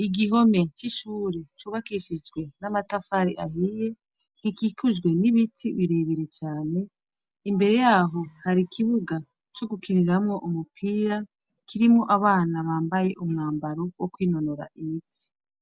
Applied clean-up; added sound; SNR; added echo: none; none; none; none.